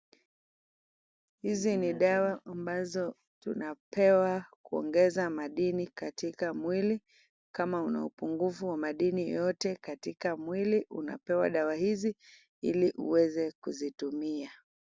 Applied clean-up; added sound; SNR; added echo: none; none; none; none.